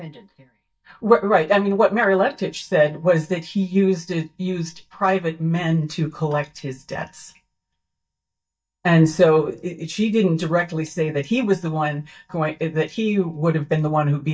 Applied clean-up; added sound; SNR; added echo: neural mask model DeepFilterNet 3.